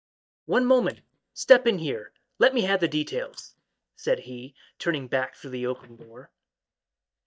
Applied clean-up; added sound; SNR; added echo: neural mask model DeepFilterNet 3.